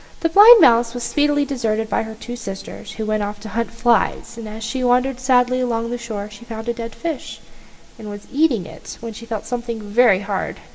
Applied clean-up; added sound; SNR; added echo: none; none; none; reverberation time 2.4 s.